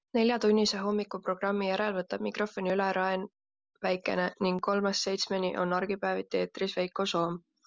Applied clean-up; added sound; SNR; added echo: none; none; none; none.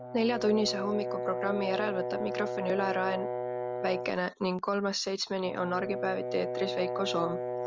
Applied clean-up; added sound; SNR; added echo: none; Brass instrument; 4 dB; none.